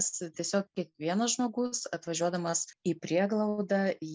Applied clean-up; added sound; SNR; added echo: neural mask model Resemble Enhance denoiser.